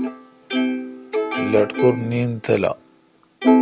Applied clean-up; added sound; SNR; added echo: none; Plucked string instrument; -1 dB; none.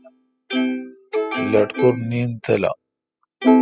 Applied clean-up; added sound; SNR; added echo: classical method spectral subtraction.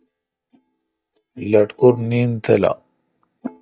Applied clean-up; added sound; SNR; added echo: neural mask model DeepFilterNet 3.